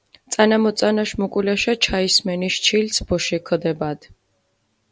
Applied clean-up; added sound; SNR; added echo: none; none; none; none.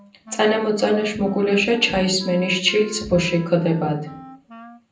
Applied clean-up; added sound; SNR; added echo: none; Wind instrument, woodwind instrument; 19 dB; reverberation time 0.6 s.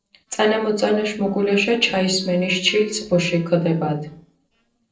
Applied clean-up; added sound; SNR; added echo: neural separator model SepFormer DNS4.